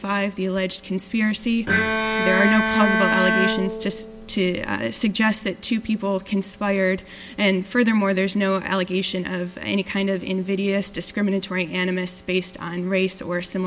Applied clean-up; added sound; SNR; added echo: none; Bowed string instrument; 0 dB; none.